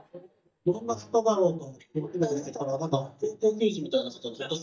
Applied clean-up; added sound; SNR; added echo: neural mask model DeepFilterNet 3.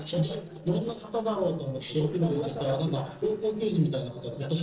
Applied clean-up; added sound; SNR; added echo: neural separator model SepFormer DNS4.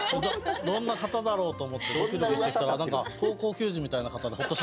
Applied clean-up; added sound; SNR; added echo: none; none; none; none.